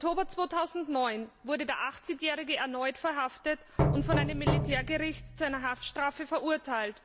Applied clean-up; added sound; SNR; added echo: none; Knock; -1 dB; none.